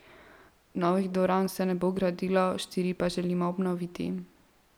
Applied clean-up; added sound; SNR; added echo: none; none; none; none.